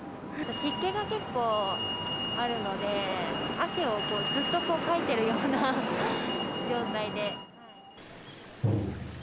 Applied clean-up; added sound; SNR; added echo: none; none; none; none.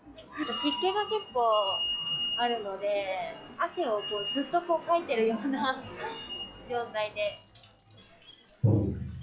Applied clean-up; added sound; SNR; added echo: classical method log-MMSE.